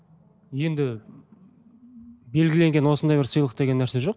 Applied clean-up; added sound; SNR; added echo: none; none; none; none.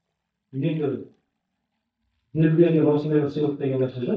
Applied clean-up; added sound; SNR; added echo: neural mask model DeepFilterNet 3.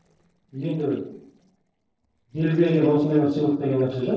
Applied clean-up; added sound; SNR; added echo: neural separator model SepFormer DNS4.